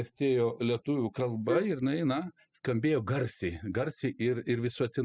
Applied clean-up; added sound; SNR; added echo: classical method spectral subtraction.